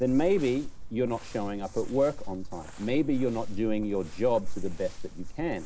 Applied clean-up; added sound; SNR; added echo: none; Crumpling, crinkling; 5 dB; none.